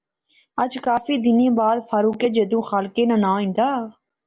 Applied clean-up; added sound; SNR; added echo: none; none; none; none.